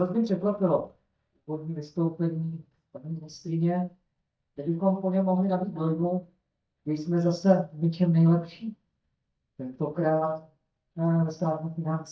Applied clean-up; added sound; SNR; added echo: neural mask model DeepFilterNet 3.